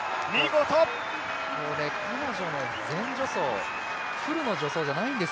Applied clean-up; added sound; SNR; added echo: none; none; none; none.